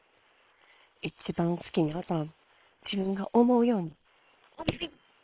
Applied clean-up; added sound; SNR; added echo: neural separator model SepFormer WHAM!.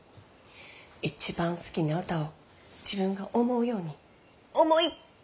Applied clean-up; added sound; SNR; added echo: none; none; none; none.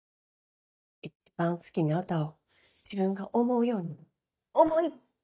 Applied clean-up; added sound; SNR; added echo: neural mask model DeepFilterNet 3.